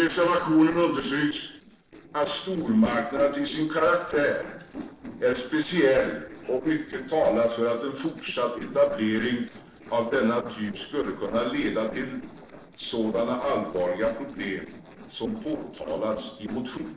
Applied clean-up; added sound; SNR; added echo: neural separator model SepFormer DNS4.